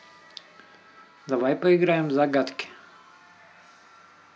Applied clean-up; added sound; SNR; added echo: none; none; none; none.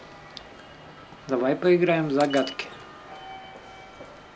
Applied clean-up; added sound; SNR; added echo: none; Walk, footsteps / Subway, metro, underground; 16 dB; none.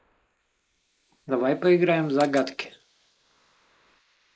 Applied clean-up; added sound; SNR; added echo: neural mask model Resemble Enhance denoiser.